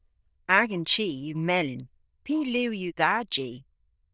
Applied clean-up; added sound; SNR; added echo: neural diffusion model UNIVERSE++.